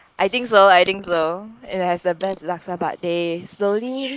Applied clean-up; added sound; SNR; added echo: neural mask model Resemble Enhance denoiser.